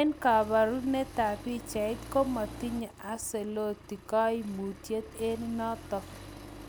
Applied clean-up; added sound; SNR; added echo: none; Accelerating, revving, vroom; 15 dB; none.